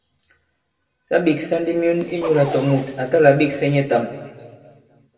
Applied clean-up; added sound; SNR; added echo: none; Zipper (clothing); 14 dB; reverberation time 1.6 s.